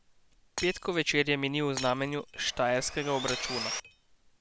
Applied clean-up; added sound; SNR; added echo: none; Sawing + Shatter; 9 dB; none.